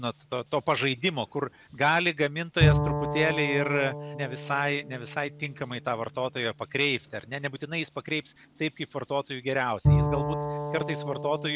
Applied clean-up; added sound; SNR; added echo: none; Bowed string instrument; 2 dB; none.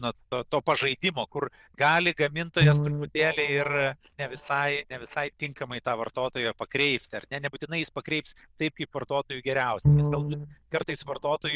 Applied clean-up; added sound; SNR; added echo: neural diffusion model UNIVERSE++.